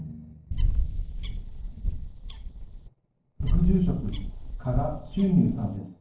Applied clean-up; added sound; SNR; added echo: neural separator model SepFormer DNS4.